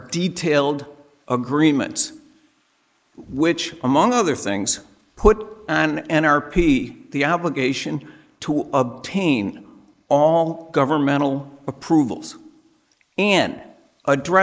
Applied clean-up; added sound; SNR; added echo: neural mask model Resemble Enhance denoiser.